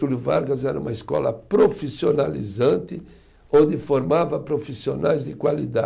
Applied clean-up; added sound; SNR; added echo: none; none; none; none.